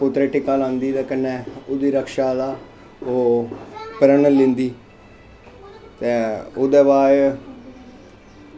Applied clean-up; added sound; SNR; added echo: none; none; none; none.